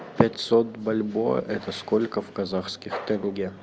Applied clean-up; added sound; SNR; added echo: none; none; none; none.